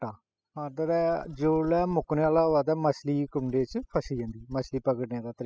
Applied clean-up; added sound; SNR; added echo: classical method spectral subtraction.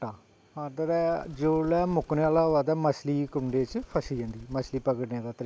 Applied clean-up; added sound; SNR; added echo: none; Bird; 19 dB; none.